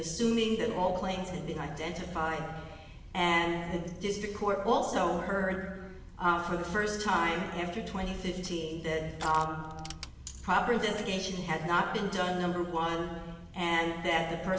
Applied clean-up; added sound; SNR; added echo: none; Crushing; 20 dB; reverberation time 1.3 s.